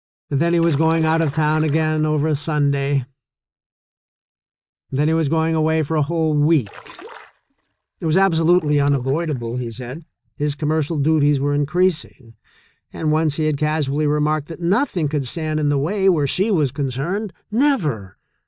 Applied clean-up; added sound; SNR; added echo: neural mask model DeepFilterNet 3.